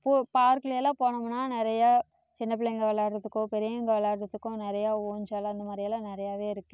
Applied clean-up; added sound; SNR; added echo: none; none; none; none.